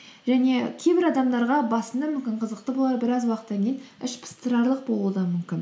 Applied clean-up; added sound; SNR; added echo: none; none; none; none.